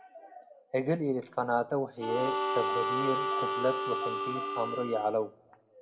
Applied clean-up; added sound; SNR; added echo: none; Harmonica; 0 dB; reverberation time 0.5 s.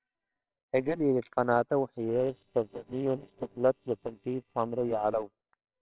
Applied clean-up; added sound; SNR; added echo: neural separator model SepFormer WHAMR!.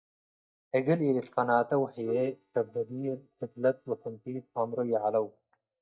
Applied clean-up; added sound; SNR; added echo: neural mask model DeepFilterNet 3.